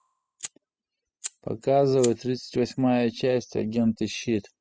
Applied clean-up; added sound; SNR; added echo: classical method spectral subtraction.